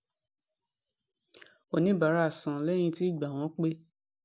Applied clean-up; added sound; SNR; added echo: none; none; none; none.